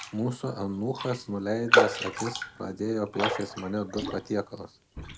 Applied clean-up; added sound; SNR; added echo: none; Raindrop; 0 dB; none.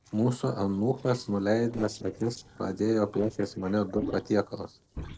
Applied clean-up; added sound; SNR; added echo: neural separator model SepFormer DNS4.